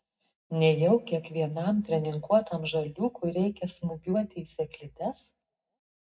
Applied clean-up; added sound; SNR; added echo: none; none; none; reverberation time 0.3 s.